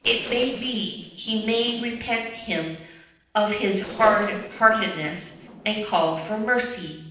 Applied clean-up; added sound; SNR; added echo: neural separator model SepFormer DNS4.